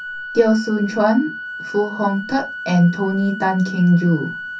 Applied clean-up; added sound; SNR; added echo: none; Organ; 12 dB; reverberation time 0.3 s.